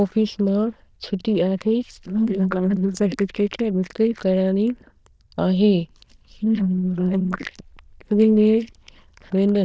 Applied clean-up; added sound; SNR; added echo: neural diffusion model UNIVERSE++.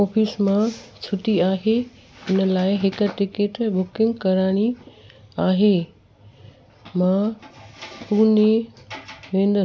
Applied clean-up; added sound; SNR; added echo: none; none; none; none.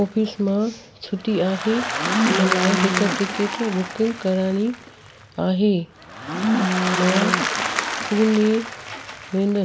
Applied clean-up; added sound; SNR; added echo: none; Livestock, farm animals, working animals + Applause; 2 dB; none.